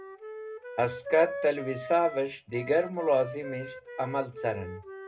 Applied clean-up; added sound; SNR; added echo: none; Wind instrument, woodwind instrument; 11 dB; reverberation time 0.2 s.